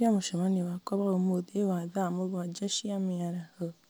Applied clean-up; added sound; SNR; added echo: none; none; none; none.